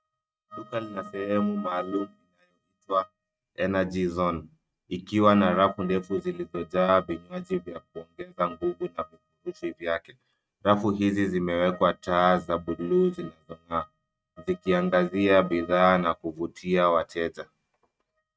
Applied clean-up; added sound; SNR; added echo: neural mask model RNNoise.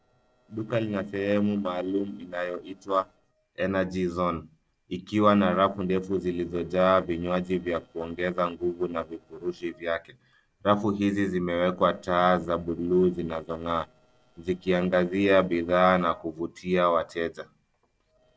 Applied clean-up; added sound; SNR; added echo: neural separator model SepFormer DNS4.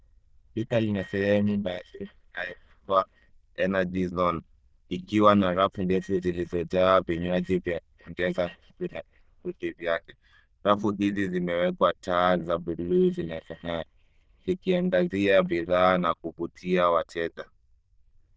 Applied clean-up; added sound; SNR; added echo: neural diffusion model UNIVERSE++.